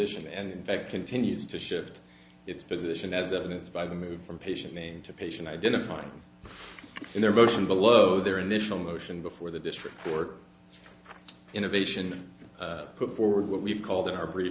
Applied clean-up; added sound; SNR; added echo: none; none; none; none.